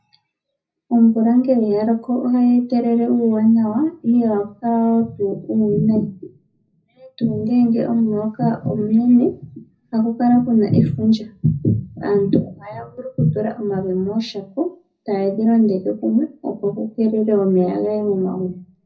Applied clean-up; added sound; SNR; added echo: none; none; none; reverberation time 0.4 s.